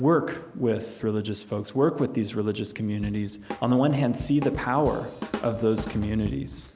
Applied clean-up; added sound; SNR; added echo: none; Drum / Drum kit; 11 dB; none.